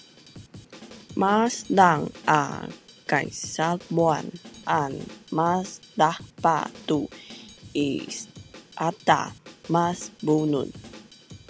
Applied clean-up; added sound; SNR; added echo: none; Drum kit; 20 dB; none.